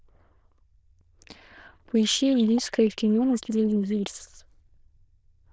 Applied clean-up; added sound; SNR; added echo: neural diffusion model UNIVERSE++.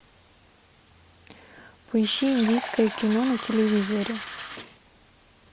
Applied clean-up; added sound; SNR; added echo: none; Fill (with liquid); 8 dB; none.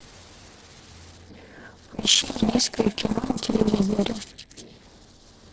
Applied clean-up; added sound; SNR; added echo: neural separator model SepFormer DNS4.